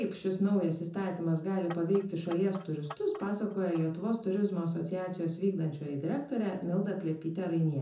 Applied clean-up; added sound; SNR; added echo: none; Clock; 18 dB; reverberation time 0.6 s.